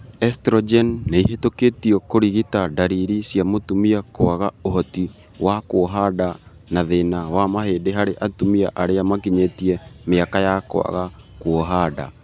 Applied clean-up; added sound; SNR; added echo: none; none; none; none.